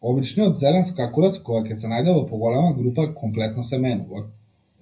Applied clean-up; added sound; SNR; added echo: none; none; none; reverberation time 0.4 s.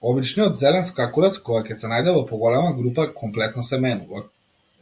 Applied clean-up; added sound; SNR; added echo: none; none; none; none.